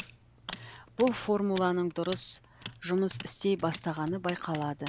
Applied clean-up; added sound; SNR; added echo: none; Tools + Hands; 14 dB; none.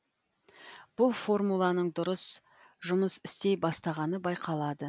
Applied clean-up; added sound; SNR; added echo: none; none; none; none.